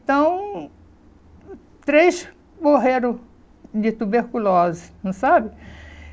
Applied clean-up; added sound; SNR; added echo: none; none; none; none.